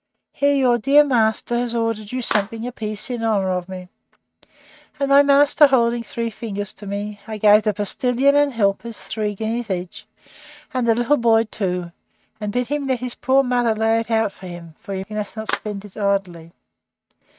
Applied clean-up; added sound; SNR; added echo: neural mask model RNNoise.